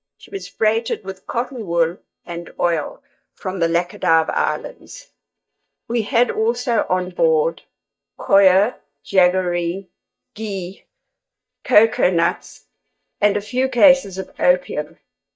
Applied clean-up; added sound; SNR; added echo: neural mask model DeepFilterNet 3.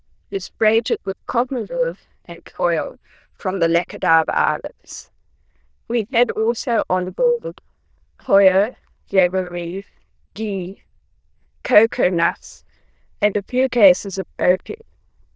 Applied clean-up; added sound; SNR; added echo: neural diffusion model UNIVERSE++.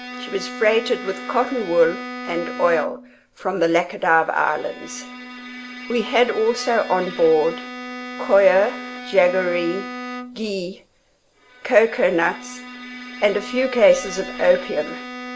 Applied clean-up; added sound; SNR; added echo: none; Bowed string instrument; 13 dB; none.